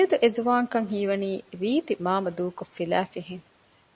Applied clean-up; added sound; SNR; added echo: none; none; none; none.